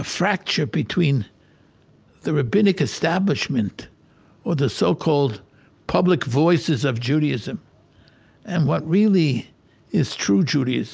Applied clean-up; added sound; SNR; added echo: none; none; none; none.